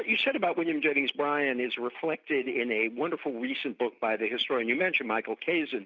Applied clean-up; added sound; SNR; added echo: none; none; none; none.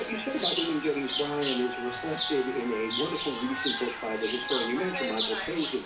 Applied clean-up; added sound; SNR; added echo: none; Chirp, tweet; 2 dB; reverberation time 0.5 s.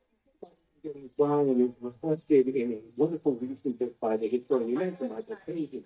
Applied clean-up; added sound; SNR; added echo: neural mask model DeepFilterNet 3.